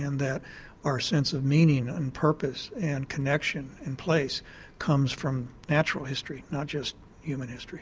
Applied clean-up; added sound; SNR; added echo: none; none; none; none.